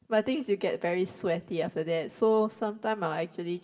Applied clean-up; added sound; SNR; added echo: none; none; none; reverberation time 1.4 s.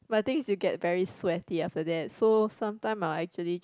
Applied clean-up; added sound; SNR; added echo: none; none; none; none.